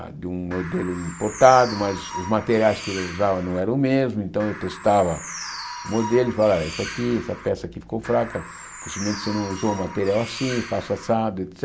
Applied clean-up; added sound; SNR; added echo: none; Bird; 12 dB; none.